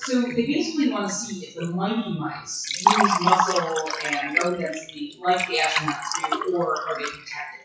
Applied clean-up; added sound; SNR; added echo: classical method WPE with log-MMSE.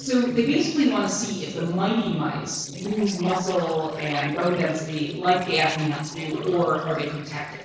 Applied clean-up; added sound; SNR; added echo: neural separator model SepFormer DNS4.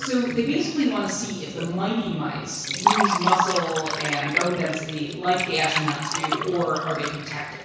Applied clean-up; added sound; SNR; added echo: none; Liquid; 3 dB; reverberation time 1.1 s.